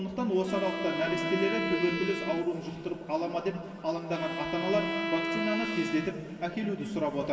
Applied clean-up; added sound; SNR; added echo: none; Bowed string instrument; 4 dB; reverberation time 2.5 s.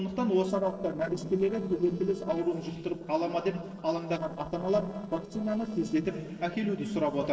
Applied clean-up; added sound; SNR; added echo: neural separator model SepFormer DNS4.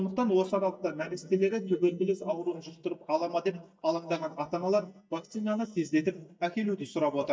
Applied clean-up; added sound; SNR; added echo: neural mask model DeepFilterNet 3.